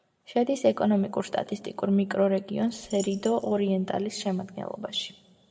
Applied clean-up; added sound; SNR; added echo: none; Coin (dropping); 20 dB; reverberation time 2.0 s.